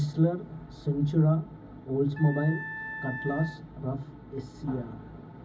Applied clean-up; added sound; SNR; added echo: none; Wind instrument, woodwind instrument; 11 dB; reverberation time 0.4 s.